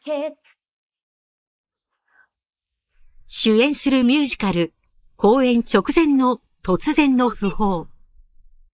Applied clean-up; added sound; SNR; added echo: neural mask model Resemble Enhance denoiser.